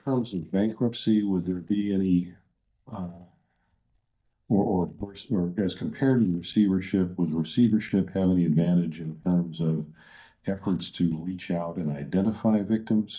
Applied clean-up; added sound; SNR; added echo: neural mask model DeepFilterNet 3.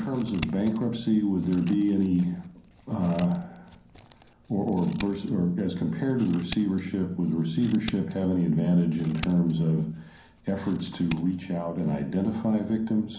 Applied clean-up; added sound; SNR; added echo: none; Scissors; 19 dB; reverberation time 0.6 s.